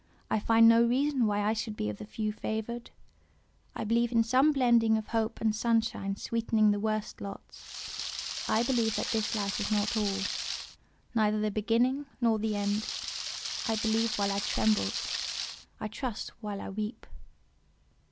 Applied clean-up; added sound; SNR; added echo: none; Rain; 6 dB; none.